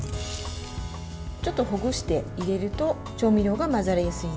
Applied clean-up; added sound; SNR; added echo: none; Bird; 17 dB; none.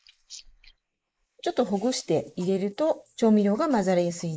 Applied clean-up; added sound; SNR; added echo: neural mask model Resemble Enhance denoiser.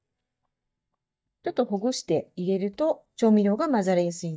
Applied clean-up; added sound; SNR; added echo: neural mask model DeepFilterNet 3.